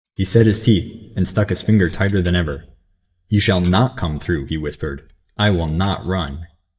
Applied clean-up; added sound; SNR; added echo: neural mask model DeepFilterNet 3.